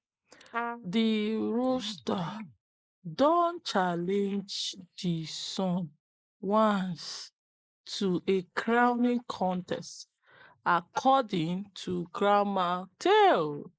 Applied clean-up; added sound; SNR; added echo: neural mask model Resemble Enhance denoiser.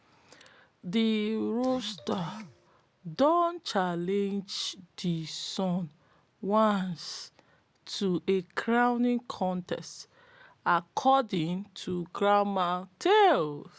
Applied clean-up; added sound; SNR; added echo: none; none; none; none.